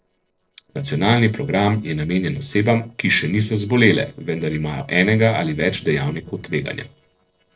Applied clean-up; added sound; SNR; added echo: neural separator model SepFormer DNS4.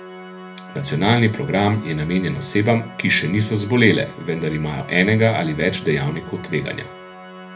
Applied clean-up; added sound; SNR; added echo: none; Organ; 17 dB; reverberation time 0.3 s.